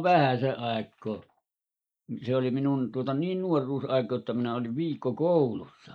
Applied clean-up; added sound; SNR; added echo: neural mask model Resemble Enhance denoiser.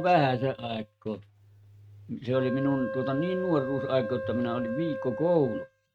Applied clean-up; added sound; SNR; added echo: neural mask model RNNoise.